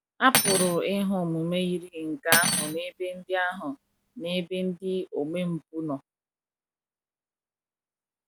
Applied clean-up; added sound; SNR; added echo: none; Cutlery, silverware; 1 dB; none.